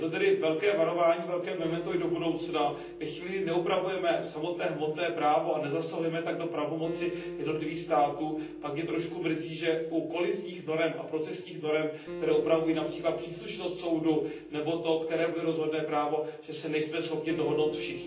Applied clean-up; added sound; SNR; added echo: none; Acoustic guitar; 15 dB; reverberation time 0.6 s.